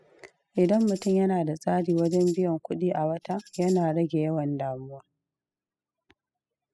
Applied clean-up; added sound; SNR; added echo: classical method spectral subtraction.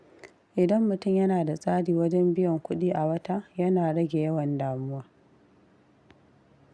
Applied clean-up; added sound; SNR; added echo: none; none; none; none.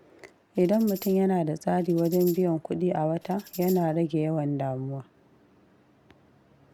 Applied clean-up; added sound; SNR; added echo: none; Tambourine; 18 dB; none.